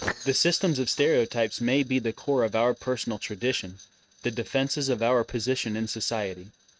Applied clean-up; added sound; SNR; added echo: neural mask model RNNoise.